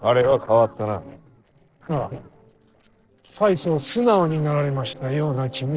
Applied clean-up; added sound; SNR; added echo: neural separator model SepFormer DNS4.